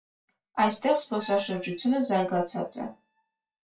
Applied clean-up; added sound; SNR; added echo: classical method WPE with log-MMSE.